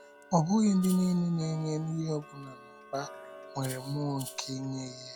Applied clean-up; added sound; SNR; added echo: none; Rattle (instrument) + Tick-tock; 17 dB; none.